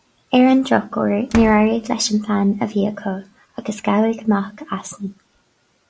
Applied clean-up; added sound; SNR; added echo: none; Slam; 16 dB; none.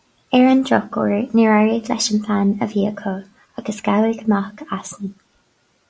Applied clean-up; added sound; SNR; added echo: none; none; none; none.